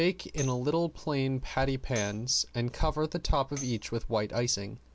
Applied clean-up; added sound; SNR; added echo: none; Tambourine; 19 dB; none.